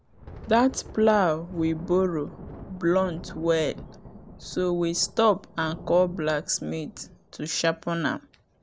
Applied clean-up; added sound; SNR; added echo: none; Thunder; 17 dB; none.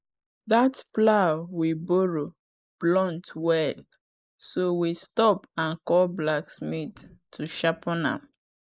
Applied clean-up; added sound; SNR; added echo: neural mask model Resemble Enhance denoiser.